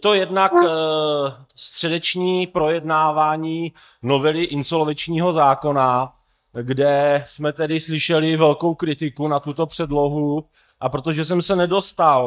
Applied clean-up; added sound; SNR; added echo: neural mask model DeepFilterNet 3.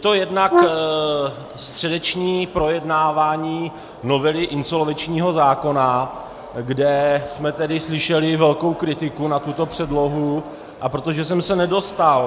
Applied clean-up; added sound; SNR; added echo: none; Brass instrument; 1 dB; none.